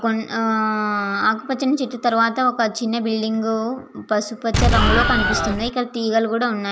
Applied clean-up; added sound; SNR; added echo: none; Explosion; -3 dB; none.